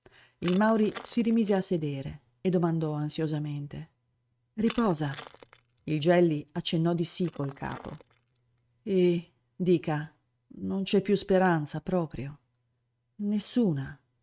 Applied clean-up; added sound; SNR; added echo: neural mask model RNNoise.